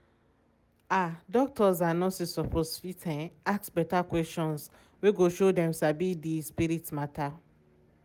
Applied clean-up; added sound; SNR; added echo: none; none; none; none.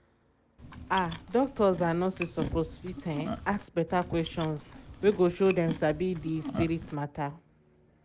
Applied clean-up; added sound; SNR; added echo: none; Chewing, mastication; 10 dB; none.